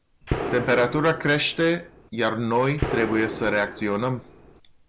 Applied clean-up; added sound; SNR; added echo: none; Gunshot, gunfire; 8 dB; none.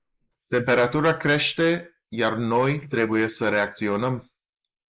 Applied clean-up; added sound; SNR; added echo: neural mask model Resemble Enhance denoiser.